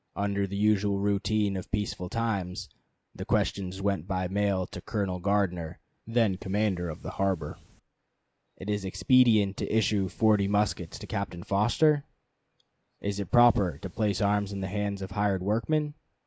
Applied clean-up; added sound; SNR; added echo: neural mask model Resemble Enhance denoiser.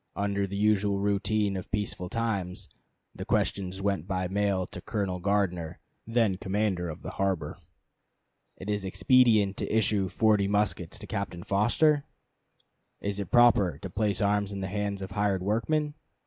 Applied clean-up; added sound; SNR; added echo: none; none; none; none.